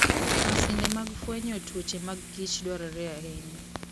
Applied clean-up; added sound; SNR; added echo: none; Fire; -4 dB; none.